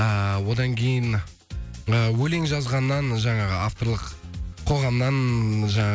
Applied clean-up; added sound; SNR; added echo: none; none; none; none.